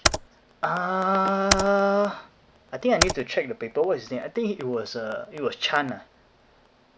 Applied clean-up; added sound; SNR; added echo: none; Computer keyboard; 4 dB; none.